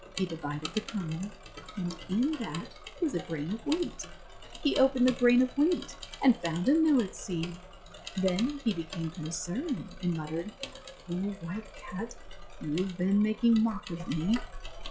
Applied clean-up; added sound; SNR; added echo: classical method log-MMSE.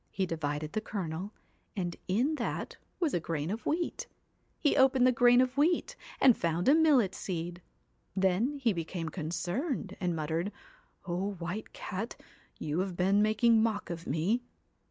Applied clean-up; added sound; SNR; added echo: none; none; none; none.